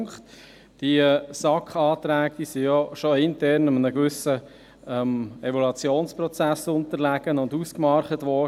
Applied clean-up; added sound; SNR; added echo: none; none; none; none.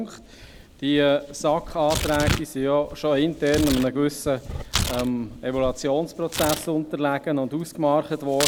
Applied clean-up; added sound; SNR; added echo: none; Tearing; 8 dB; none.